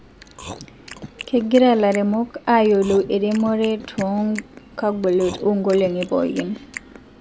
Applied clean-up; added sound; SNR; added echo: none; Chewing, mastication; 18 dB; none.